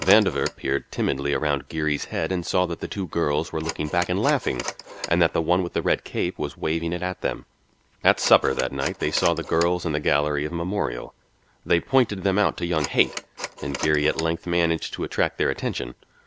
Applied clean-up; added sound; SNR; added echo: none; Telephone; 15 dB; none.